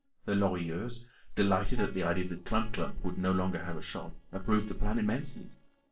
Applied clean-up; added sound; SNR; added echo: neural separator model SepFormer DNS4.